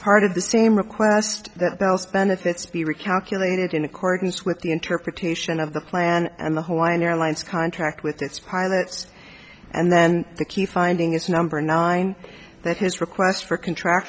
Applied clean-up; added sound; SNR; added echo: none; none; none; none.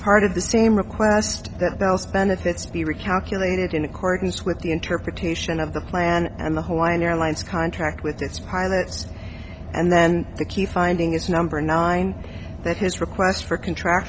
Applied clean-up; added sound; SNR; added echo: none; Car; 11 dB; none.